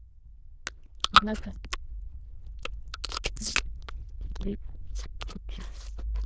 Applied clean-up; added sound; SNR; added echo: neural diffusion model UNIVERSE++.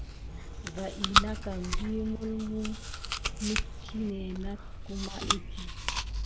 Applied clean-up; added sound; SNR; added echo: none; Chewing, mastication; -4 dB; none.